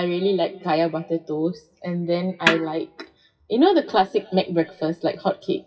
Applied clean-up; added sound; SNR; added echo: classical method WPE with log-MMSE.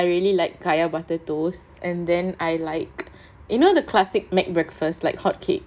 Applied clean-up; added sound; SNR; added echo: none; none; none; none.